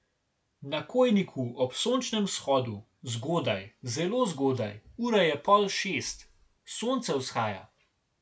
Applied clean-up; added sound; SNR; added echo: none; none; none; none.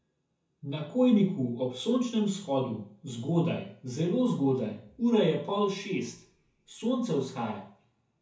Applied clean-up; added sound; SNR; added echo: none; none; none; reverberation time 0.6 s.